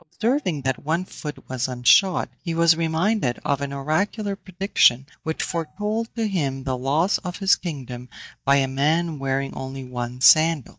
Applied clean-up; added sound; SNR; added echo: neural mask model DeepFilterNet 3.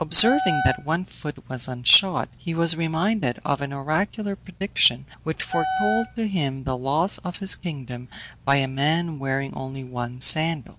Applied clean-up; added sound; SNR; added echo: none; Wind instrument, woodwind instrument; 3 dB; none.